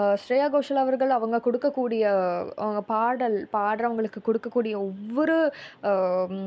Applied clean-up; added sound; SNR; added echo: none; none; none; none.